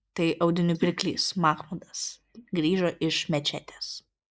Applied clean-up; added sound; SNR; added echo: neural mask model Resemble Enhance denoiser.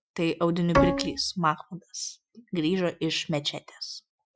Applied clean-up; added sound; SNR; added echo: classical method Wiener filter.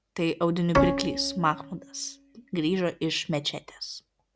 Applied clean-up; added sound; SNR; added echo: none; Bowed string instrument; 2 dB; none.